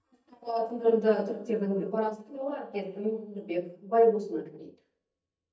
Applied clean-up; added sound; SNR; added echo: neural mask model DeepFilterNet 3.